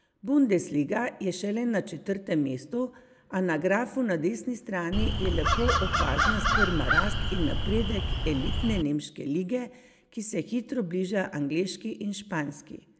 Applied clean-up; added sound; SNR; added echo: none; Crow; -3 dB; none.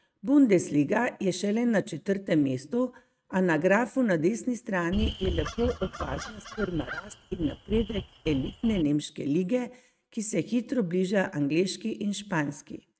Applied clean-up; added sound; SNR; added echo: neural mask model RNNoise.